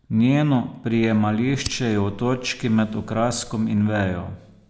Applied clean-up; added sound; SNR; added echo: none; Fire; 17 dB; none.